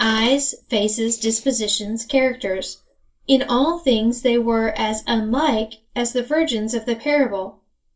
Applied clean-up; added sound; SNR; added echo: neural separator model SepFormer DNS4.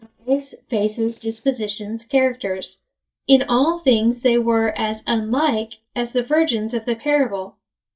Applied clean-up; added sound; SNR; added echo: neural mask model DeepFilterNet 3.